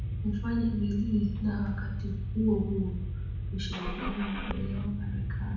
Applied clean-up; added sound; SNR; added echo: none; Engine starting / Car; 1 dB; reverberation time 0.8 s.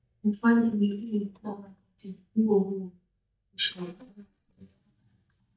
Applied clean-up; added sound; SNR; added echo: neural mask model DeepFilterNet 3.